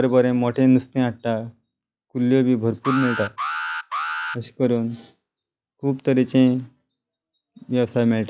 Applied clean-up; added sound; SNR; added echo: classical method log-MMSE.